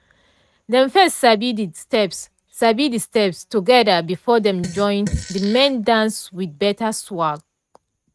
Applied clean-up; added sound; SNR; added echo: neural mask model RNNoise.